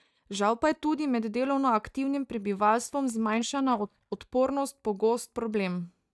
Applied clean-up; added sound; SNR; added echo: neural mask model DeepFilterNet 3.